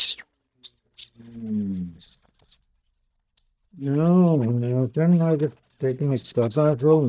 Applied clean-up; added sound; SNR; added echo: neural mask model DeepFilterNet 3.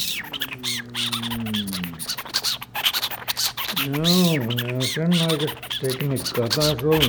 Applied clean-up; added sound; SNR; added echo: none; Animal; 2 dB; none.